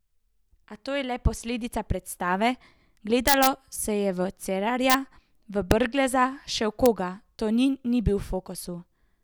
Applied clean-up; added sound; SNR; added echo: none; none; none; none.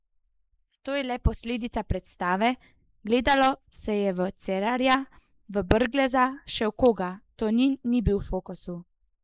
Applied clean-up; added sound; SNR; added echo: neural mask model Resemble Enhance denoiser.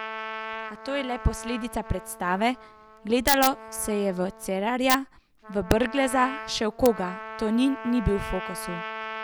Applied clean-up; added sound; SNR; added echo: none; Trumpet; 12 dB; none.